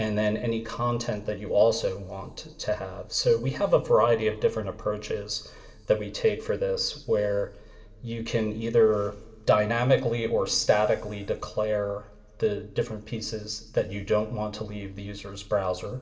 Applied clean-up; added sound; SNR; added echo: none; none; none; reverberation time 2.6 s.